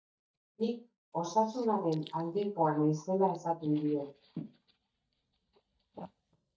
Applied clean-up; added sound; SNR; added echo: neural mask model DeepFilterNet 3.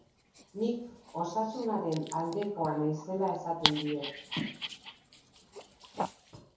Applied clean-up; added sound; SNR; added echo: none; Dog; 5 dB; reverberation time 0.6 s.